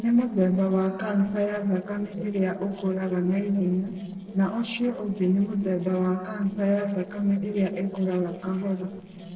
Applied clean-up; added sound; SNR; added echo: neural separator model SepFormer DNS4.